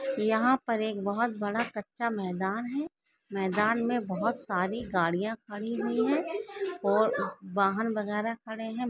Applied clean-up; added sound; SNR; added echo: none; none; none; none.